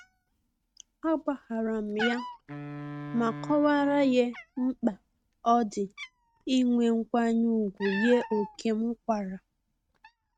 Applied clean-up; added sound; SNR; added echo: neural mask model RNNoise.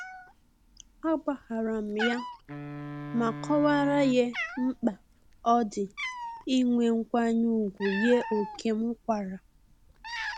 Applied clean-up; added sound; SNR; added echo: none; Wind instrument, woodwind instrument + Cat; 11 dB; none.